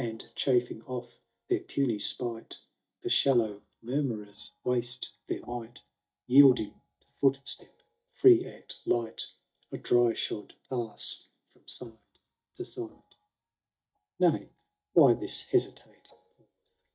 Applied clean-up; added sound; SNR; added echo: neural mask model DeepFilterNet 3.